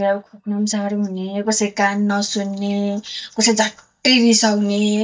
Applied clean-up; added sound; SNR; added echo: neural mask model DeepFilterNet 3.